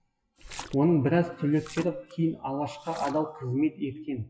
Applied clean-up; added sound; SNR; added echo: classical method WPE with log-MMSE.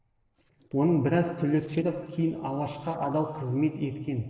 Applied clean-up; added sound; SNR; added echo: neural separator model SepFormer DNS4.